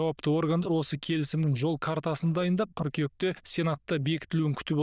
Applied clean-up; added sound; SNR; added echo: neural diffusion model UNIVERSE++.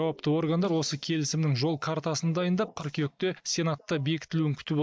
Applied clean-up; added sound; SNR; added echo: neural mask model DeepFilterNet 3.